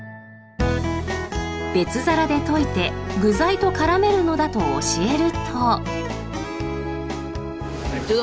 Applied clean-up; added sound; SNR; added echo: none; none; none; none.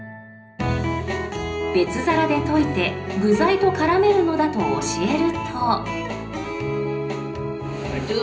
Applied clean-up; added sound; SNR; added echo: none; none; none; reverberation time 0.5 s.